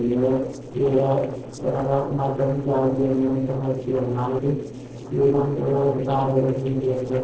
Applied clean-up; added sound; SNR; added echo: neural separator model SepFormer DNS4.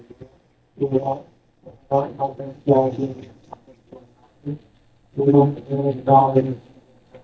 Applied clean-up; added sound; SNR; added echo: neural mask model DeepFilterNet 3.